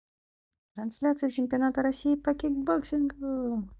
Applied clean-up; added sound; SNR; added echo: neural mask model DeepFilterNet 3.